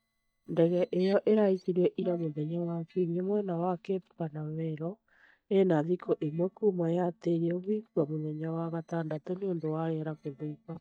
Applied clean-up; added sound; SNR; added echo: neural mask model DeepFilterNet 3.